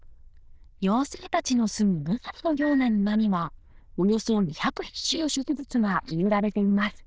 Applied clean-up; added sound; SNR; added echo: neural diffusion model UNIVERSE++.